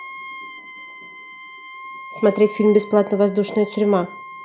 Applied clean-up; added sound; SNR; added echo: none; Wind instrument, woodwind instrument; 16 dB; none.